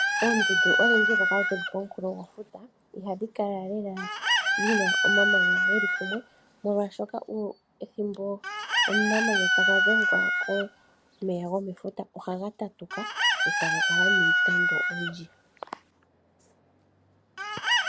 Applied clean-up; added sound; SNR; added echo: none; Chicken, rooster; -5 dB; none.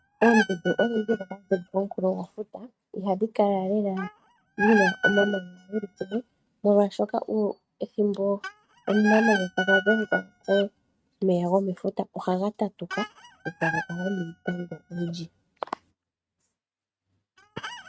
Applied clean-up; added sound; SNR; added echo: neural mask model RNNoise.